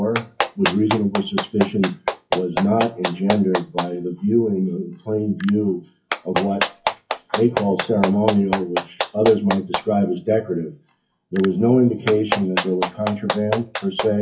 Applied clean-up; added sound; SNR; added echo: classical method WPE with log-MMSE.